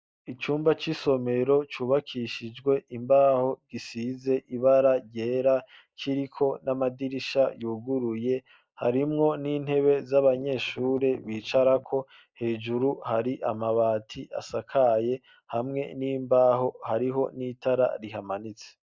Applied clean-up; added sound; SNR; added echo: neural mask model Resemble Enhance denoiser.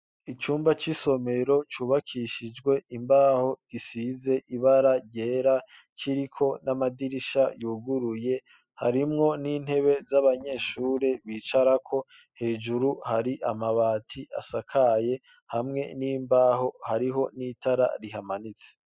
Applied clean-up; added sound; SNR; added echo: classical method spectral subtraction.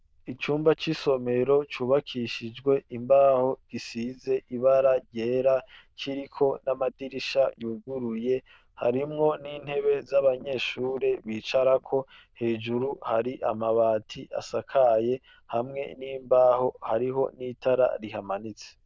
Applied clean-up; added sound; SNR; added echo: neural diffusion model UNIVERSE++.